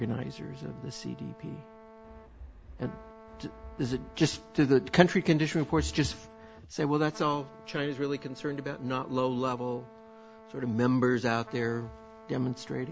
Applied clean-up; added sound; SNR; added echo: none; Trumpet + Wind; 20 dB; none.